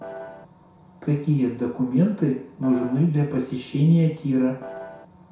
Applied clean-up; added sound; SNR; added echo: none; Piano; 14 dB; reverberation time 0.6 s.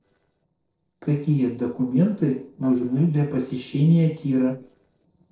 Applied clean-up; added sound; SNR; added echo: neural separator model SepFormer DNS4.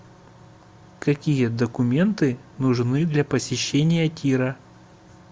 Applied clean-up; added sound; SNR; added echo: none; none; none; none.